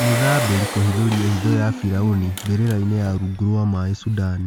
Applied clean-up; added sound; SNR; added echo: none; Engine; 9 dB; none.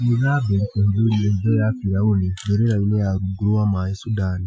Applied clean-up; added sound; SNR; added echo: classical method Wiener filter.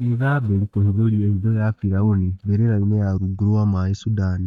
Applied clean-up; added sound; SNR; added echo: neural mask model DeepFilterNet 3.